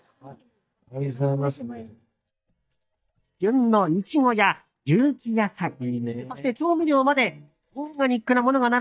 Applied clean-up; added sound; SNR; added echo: neural mask model DeepFilterNet 3.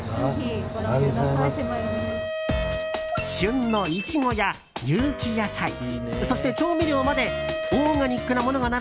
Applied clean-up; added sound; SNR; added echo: none; Wind instrument, woodwind instrument; 8 dB; none.